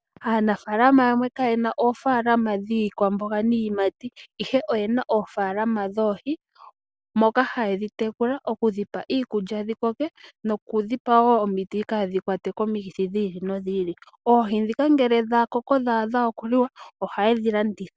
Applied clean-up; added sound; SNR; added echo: none; none; none; none.